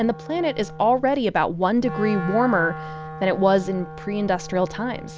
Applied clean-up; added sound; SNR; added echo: none; Wind instrument, woodwind instrument; 13 dB; none.